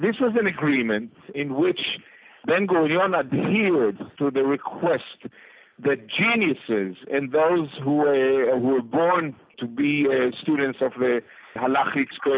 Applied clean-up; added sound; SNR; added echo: none; none; none; none.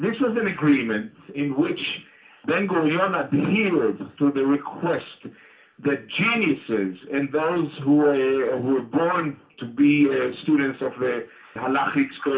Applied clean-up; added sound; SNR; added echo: none; none; none; reverberation time 0.2 s.